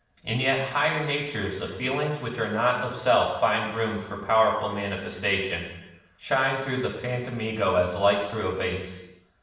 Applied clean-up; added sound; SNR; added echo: none; none; none; reverberation time 1.0 s.